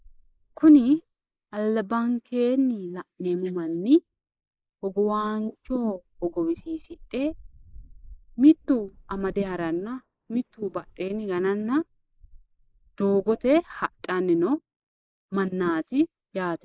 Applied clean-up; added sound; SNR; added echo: neural mask model Resemble Enhance denoiser.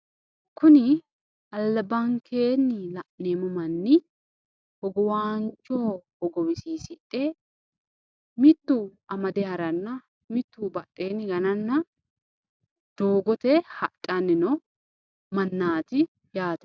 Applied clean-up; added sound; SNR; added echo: none; none; none; none.